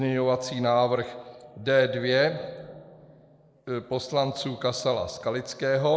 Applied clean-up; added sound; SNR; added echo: neural mask model Resemble Enhance denoiser.